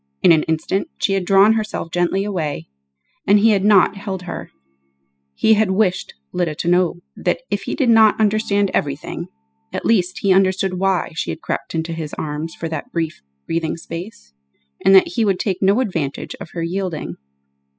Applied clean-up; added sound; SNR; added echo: classical method spectral subtraction.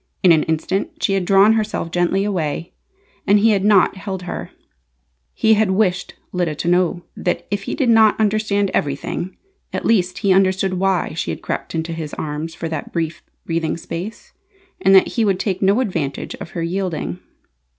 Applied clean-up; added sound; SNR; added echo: none; none; none; none.